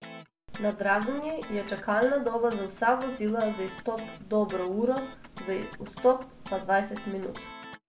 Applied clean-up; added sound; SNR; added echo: none; Guitar; 17 dB; none.